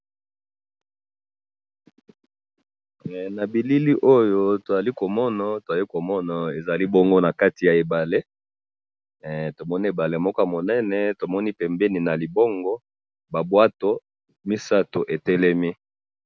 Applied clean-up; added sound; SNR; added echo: none; none; none; none.